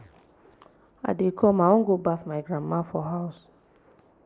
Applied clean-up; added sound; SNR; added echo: none; none; none; none.